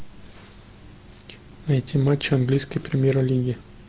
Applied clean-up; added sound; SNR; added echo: none; none; none; none.